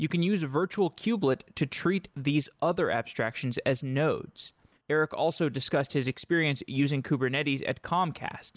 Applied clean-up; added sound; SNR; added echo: none; none; none; none.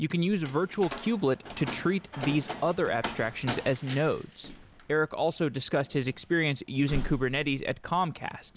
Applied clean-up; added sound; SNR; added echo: none; Slam; 11 dB; none.